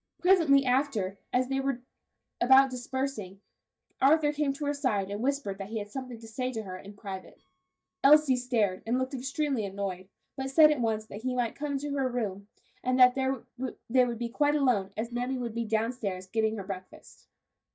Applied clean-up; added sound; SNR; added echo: neural mask model DeepFilterNet 3.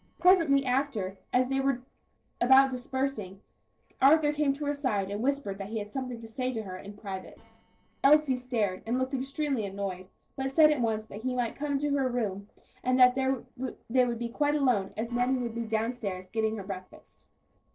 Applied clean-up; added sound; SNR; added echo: neural separator model SepFormer DNS4.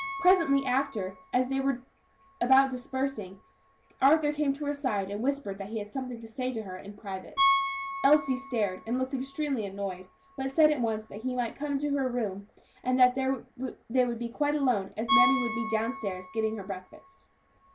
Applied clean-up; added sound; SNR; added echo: none; Piano; 8 dB; none.